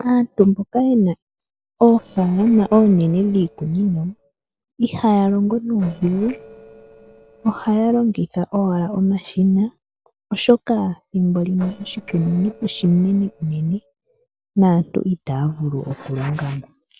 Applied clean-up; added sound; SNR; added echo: neural separator model SepFormer DNS4.